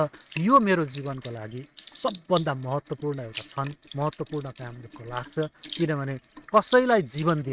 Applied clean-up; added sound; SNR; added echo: neural mask model RNNoise.